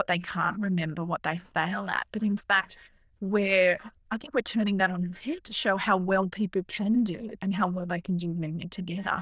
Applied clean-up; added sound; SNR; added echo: neural diffusion model UNIVERSE++.